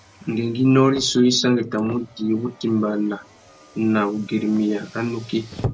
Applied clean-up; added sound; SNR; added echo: none; Car; 16 dB; none.